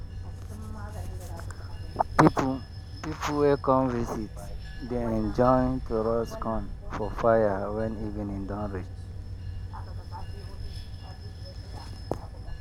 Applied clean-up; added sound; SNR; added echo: none; Bell / Train; 8 dB; none.